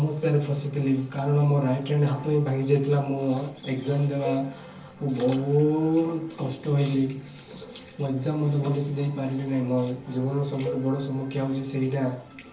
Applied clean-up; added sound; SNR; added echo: none; Cowbell; 14 dB; reverberation time 0.4 s.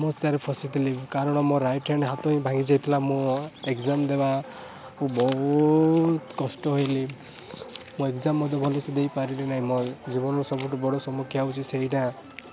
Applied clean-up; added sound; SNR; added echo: none; none; none; none.